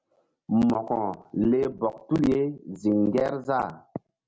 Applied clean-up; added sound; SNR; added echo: none; none; none; none.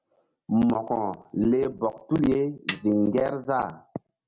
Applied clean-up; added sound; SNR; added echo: none; Snare drum; 12 dB; none.